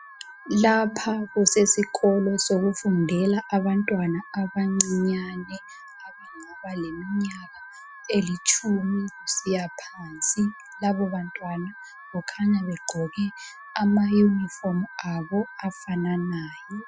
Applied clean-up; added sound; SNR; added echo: classical method spectral subtraction.